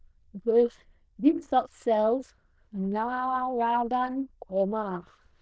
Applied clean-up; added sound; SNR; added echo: neural diffusion model UNIVERSE++.